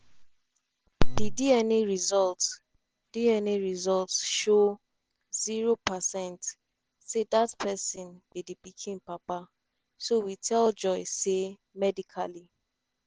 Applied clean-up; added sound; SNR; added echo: none; none; none; none.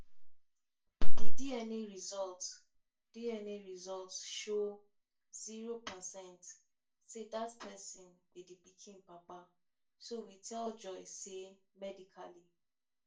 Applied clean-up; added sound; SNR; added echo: none; none; none; reverberation time 0.3 s.